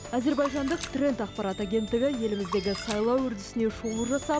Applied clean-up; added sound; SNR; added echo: none; Squeak + Splash, splatter; 14 dB; none.